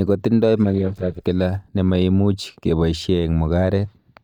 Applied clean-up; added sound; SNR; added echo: neural mask model DeepFilterNet 3.